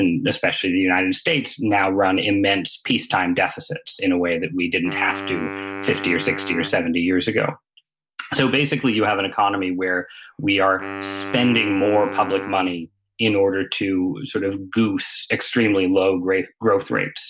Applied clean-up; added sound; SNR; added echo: none; Wind instrument, woodwind instrument; 11 dB; none.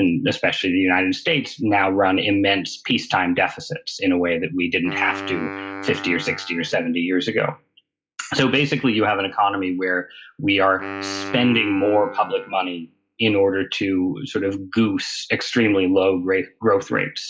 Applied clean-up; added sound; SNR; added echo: classical method log-MMSE.